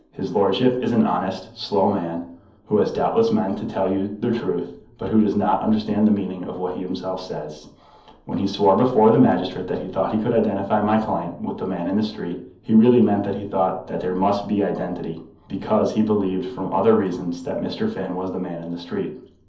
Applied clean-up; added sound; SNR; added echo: none; none; none; reverberation time 0.7 s.